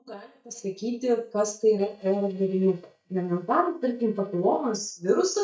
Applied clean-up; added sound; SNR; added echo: neural mask model DeepFilterNet 3.